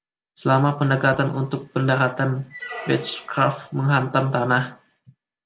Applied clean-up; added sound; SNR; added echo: none; Squeak; 17 dB; none.